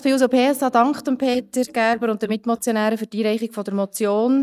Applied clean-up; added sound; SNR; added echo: neural mask model DeepFilterNet 3.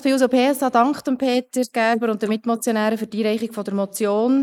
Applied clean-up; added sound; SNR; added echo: neural mask model Resemble Enhance denoiser.